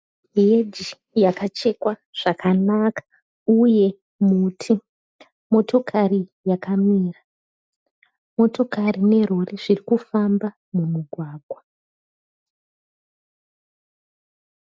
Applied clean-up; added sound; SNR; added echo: none; none; none; none.